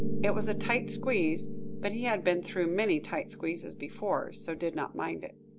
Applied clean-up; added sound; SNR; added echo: none; Piano; 2 dB; none.